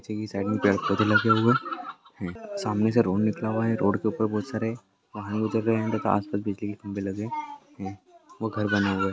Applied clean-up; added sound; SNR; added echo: none; none; none; none.